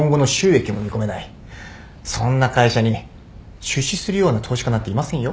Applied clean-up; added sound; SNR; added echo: none; none; none; none.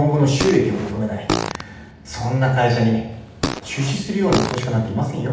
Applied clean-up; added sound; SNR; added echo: none; Fart; 7 dB; reverberation time 0.8 s.